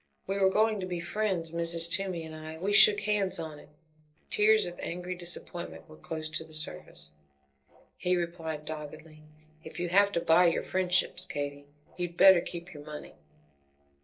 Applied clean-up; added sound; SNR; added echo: neural separator model SepFormer DNS4.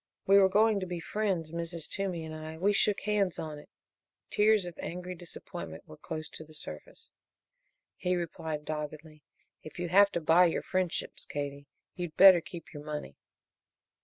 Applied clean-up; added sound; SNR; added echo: none; none; none; none.